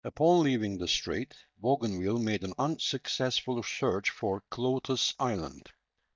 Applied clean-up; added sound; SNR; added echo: neural mask model DeepFilterNet 3.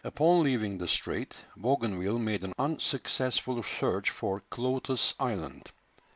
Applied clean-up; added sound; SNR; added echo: none; none; none; none.